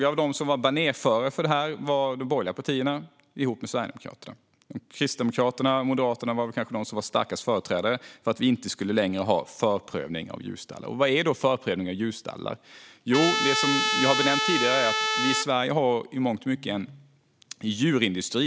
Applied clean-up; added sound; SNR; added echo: none; Trumpet; -1 dB; none.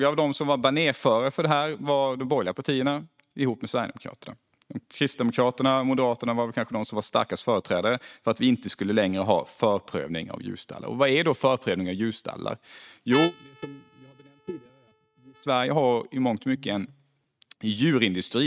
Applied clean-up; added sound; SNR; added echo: neural mask model RNNoise.